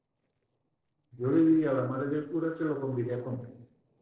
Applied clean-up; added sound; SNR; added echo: neural separator model SepFormer DNS4.